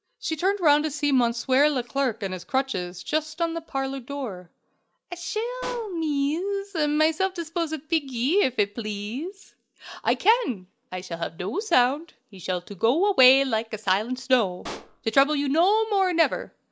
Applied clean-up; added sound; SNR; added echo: none; Explosion; 18 dB; none.